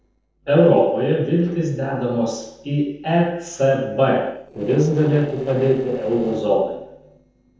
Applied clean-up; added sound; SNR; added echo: neural separator model SepFormer DNS4.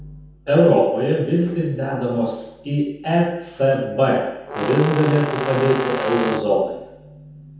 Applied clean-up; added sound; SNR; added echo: none; Brass instrument; 8 dB; reverberation time 0.9 s.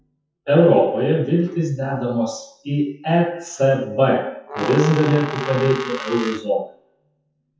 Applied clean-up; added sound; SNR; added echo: classical method WPE with log-MMSE.